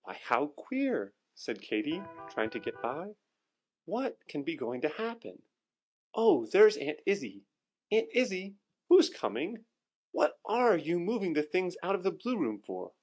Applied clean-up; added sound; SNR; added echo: neural mask model RNNoise.